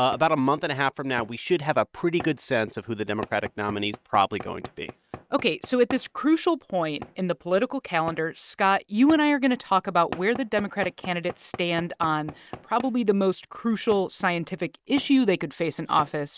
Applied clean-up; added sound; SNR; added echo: neural mask model RNNoise.